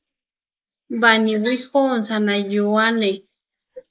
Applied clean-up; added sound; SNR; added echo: neural mask model Resemble Enhance denoiser.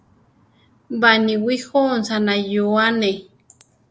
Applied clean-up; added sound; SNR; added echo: none; none; none; none.